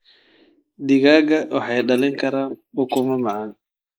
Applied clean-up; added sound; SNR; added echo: neural mask model Resemble Enhance denoiser.